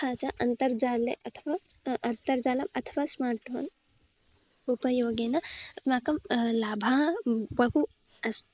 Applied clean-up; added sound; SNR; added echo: neural mask model Resemble Enhance denoiser.